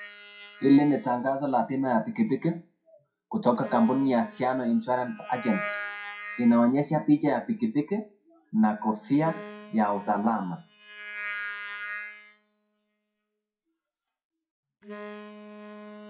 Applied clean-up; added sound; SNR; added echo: classical method WPE with log-MMSE.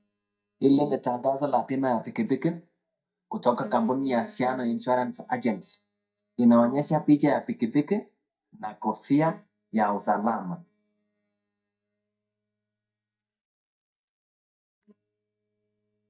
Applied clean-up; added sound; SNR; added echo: neural mask model DeepFilterNet 3.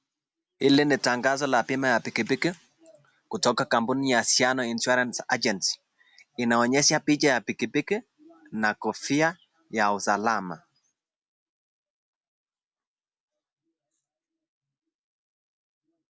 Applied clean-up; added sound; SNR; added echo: none; none; none; none.